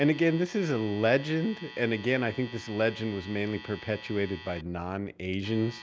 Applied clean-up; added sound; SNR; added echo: none; Alarm; 18 dB; none.